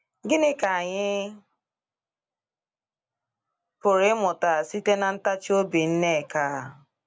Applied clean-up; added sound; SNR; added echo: none; none; none; none.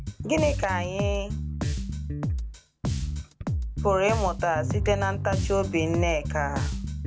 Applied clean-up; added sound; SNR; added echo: none; Bowed string instrument + Bass guitar; 0 dB; none.